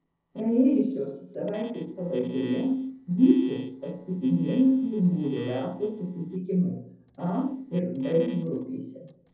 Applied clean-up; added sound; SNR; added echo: neural separator model SepFormer DNS4.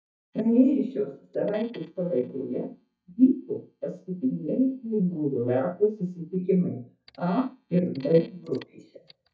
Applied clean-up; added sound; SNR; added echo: neural mask model DeepFilterNet 3.